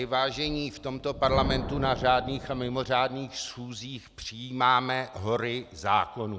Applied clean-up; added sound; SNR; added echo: none; Thunder; 11 dB; none.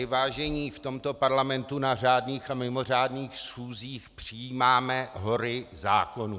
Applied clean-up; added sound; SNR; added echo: none; none; none; none.